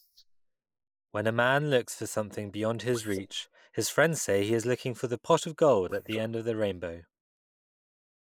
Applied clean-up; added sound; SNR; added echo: neural mask model Resemble Enhance denoiser.